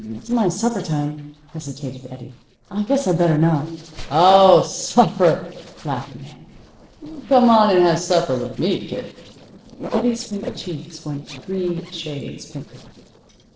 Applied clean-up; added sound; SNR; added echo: neural separator model SepFormer DNS4.